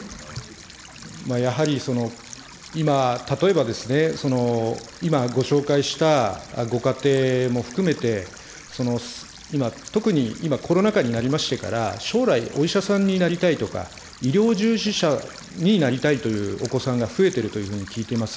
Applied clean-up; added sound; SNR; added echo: none; Stream; 20 dB; none.